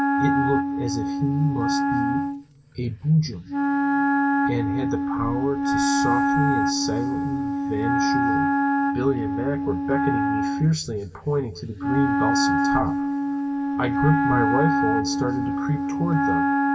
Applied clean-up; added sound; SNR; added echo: none; Wind instrument, woodwind instrument; -4 dB; reverberation time 2.7 s.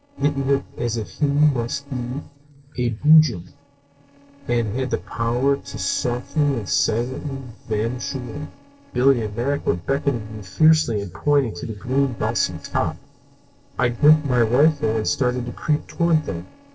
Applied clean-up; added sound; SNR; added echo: neural separator model SepFormer DNS4.